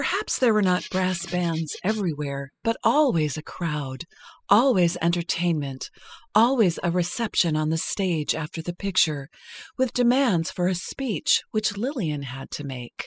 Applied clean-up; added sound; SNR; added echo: classical method spectral subtraction.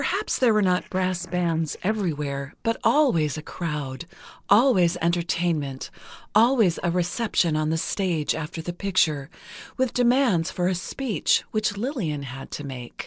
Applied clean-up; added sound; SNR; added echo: neural separator model SepFormer DNS4.